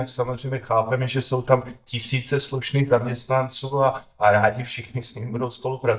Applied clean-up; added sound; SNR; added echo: neural mask model DeepFilterNet 3.